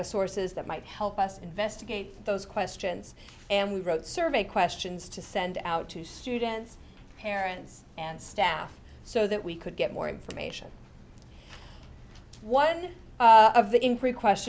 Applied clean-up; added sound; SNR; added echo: none; none; none; none.